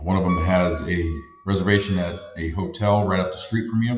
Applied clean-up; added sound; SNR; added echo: classical method WPE with log-MMSE.